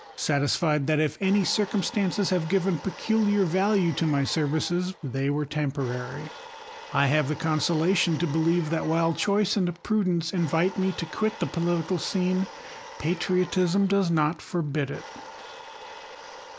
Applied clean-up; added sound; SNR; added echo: none; Domestic sounds, home sounds; 17 dB; none.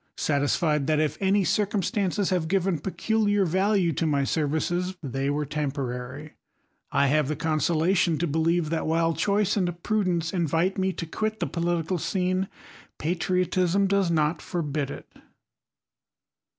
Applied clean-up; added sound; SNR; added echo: none; none; none; none.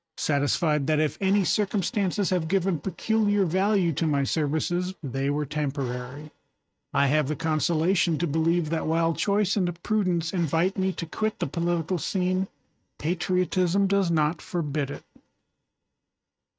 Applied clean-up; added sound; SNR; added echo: neural mask model RNNoise.